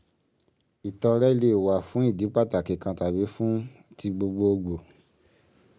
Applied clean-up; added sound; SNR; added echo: none; none; none; none.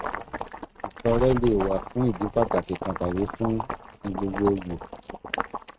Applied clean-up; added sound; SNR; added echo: neural mask model RNNoise.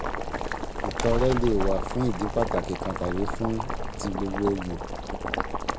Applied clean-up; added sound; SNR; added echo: none; Bird + Boiling; 0 dB; none.